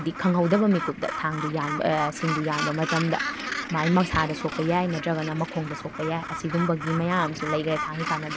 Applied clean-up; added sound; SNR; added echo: none; Gull, seagull; 7 dB; none.